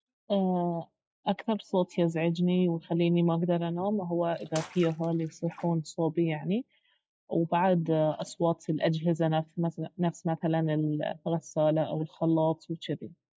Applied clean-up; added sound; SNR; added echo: classical method log-MMSE.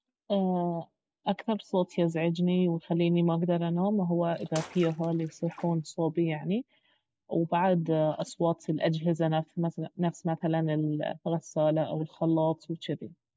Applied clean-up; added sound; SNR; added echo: none; Bathtub (filling or washing) / Water / Splash, splatter; 19 dB; none.